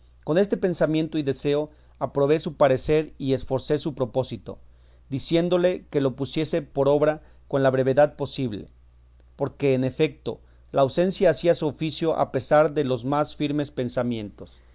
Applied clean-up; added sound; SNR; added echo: none; none; none; none.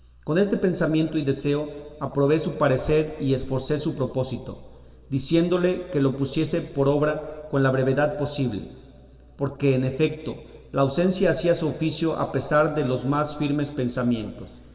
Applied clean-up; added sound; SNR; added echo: none; none; none; reverberation time 2.8 s.